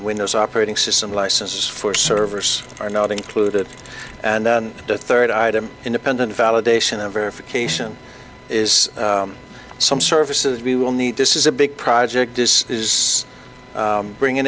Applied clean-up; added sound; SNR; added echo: none; Mechanisms + Bowed string instrument; 17 dB; none.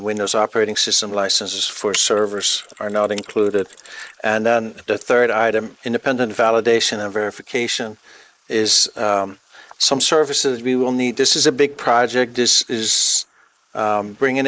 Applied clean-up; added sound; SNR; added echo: neural mask model Resemble Enhance denoiser.